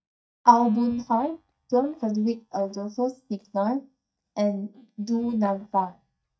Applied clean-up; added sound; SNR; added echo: neural mask model DeepFilterNet 3.